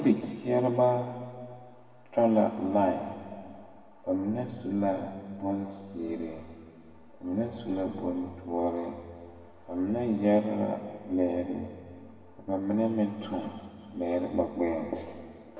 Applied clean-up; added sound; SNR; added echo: none; none; none; reverberation time 2.2 s.